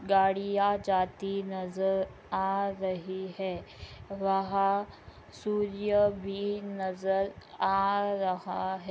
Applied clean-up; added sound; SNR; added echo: none; none; none; none.